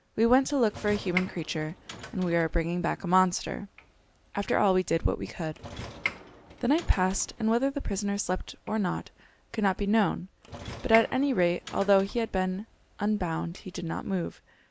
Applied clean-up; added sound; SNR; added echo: none; Sliding door / Train; 16 dB; none.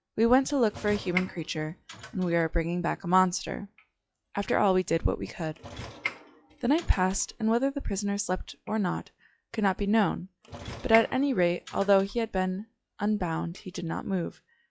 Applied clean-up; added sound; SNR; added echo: classical method log-MMSE.